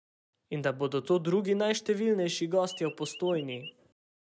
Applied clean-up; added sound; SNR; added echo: none; Chirp, tweet; 15 dB; none.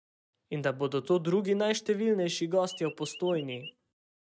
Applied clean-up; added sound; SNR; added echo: neural mask model RNNoise.